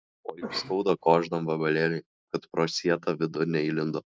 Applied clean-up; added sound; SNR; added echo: neural mask model Resemble Enhance denoiser.